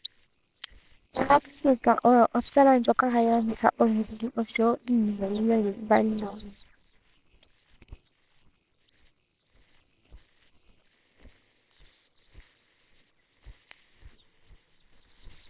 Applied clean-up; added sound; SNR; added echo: neural separator model SepFormer WHAMR!.